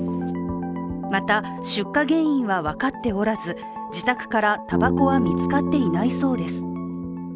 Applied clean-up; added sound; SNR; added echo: none; Bass guitar; 3 dB; none.